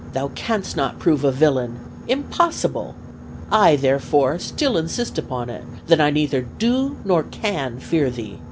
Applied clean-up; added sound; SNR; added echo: none; Boat, Water vehicle; 15 dB; none.